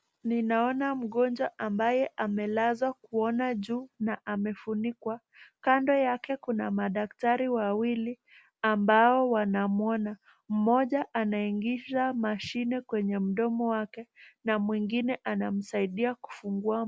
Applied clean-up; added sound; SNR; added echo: none; none; none; none.